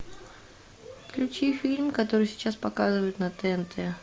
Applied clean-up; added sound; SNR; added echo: none; none; none; none.